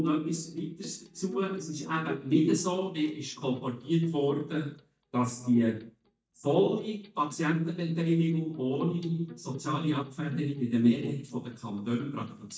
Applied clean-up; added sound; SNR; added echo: neural mask model DeepFilterNet 3.